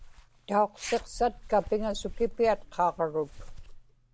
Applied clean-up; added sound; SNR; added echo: none; Zipper (clothing); 12 dB; none.